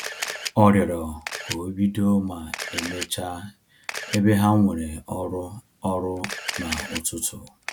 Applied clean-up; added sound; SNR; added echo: none; Camera; 11 dB; none.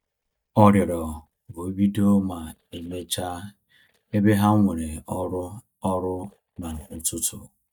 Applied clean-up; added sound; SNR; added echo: neural mask model DeepFilterNet 3.